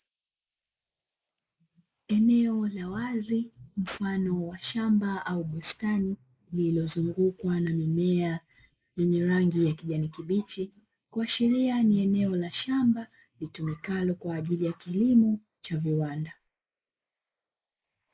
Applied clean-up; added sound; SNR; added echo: neural mask model Resemble Enhance denoiser.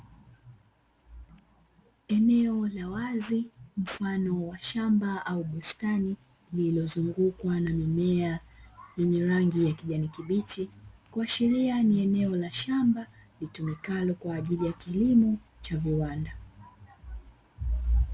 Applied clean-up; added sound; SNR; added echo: none; none; none; none.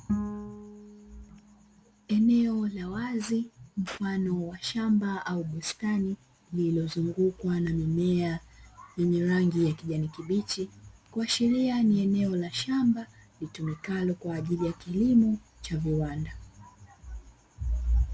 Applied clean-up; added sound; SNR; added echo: none; Bowed string instrument; 11 dB; none.